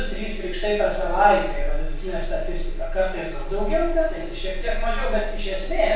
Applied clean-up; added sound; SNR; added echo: none; none; none; reverberation time 0.3 s.